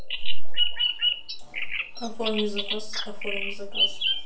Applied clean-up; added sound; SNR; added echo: none; Bird vocalization, bird call, bird song; 8 dB; reverberation time 0.4 s.